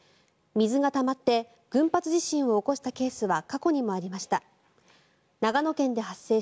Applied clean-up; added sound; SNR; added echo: none; none; none; none.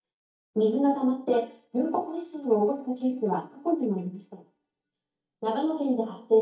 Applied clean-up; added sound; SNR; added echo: neural mask model DeepFilterNet 3.